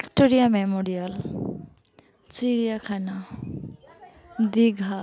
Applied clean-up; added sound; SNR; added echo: none; none; none; none.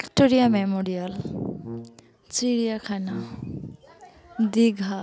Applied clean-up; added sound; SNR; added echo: none; Brass instrument; 15 dB; none.